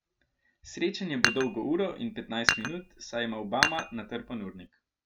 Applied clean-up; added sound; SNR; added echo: none; Dishes, pots, and pans; -1 dB; none.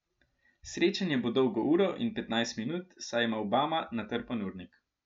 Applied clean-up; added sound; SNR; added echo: none; none; none; none.